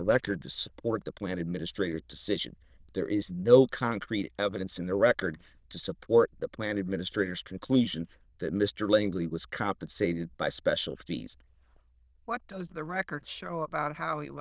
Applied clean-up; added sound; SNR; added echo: neural diffusion model UNIVERSE++.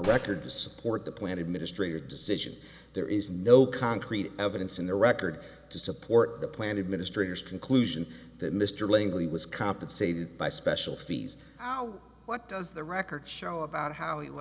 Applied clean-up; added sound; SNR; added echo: none; Gunshot, gunfire; 15 dB; none.